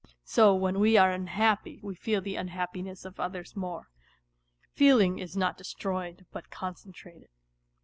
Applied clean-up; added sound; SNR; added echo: none; none; none; none.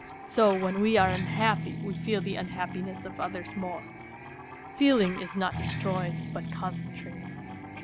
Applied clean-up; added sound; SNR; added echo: none; Guitar; 6 dB; none.